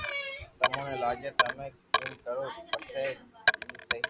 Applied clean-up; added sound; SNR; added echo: none; Coin (dropping); -4 dB; none.